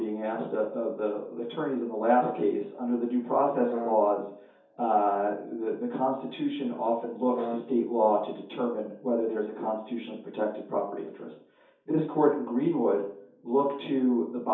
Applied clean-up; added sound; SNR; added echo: none; Brass instrument; 9 dB; reverberation time 0.6 s.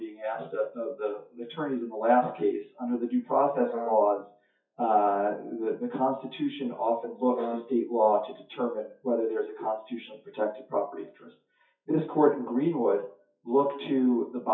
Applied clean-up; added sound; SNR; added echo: classical method WPE with log-MMSE.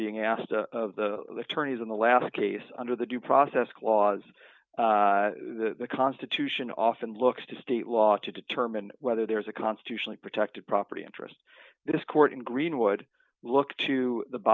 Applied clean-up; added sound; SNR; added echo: none; none; none; none.